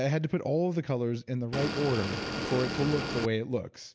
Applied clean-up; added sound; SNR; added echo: none; Motor vehicle (road) / Engine; 3 dB; none.